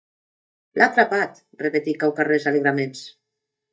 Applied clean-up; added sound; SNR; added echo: neural mask model DeepFilterNet 3.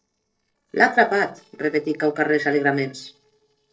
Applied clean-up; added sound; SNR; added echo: neural separator model SepFormer DNS4.